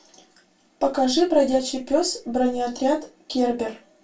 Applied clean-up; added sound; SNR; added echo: none; none; none; reverberation time 0.2 s.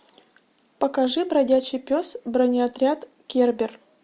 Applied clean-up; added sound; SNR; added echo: none; none; none; none.